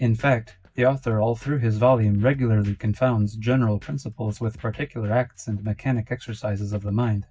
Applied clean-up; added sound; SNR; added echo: neural mask model DeepFilterNet 3.